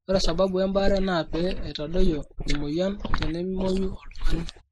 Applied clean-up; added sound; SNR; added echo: neural mask model Resemble Enhance denoiser.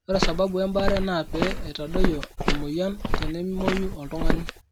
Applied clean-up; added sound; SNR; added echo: none; Walk, footsteps; -2 dB; none.